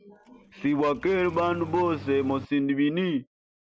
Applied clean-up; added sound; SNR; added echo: none; Engine starting; 16 dB; none.